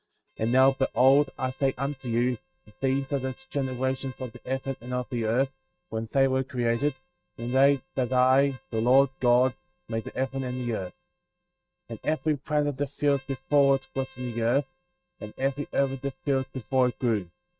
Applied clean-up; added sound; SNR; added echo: neural mask model RNNoise.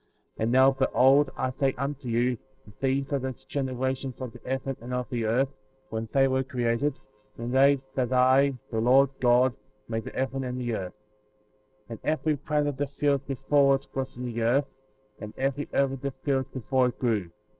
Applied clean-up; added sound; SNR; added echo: neural separator model SepFormer DNS4.